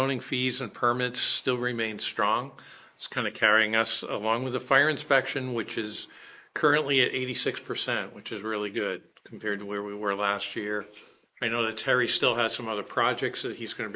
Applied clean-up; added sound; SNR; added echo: neural mask model Resemble Enhance denoiser.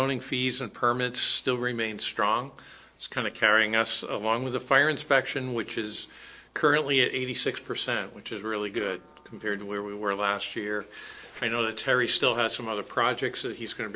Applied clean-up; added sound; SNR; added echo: neural separator model SepFormer DNS4.